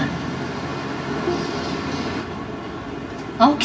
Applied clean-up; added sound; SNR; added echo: none; Bowed string instrument; 11 dB; reverberation time 2.0 s.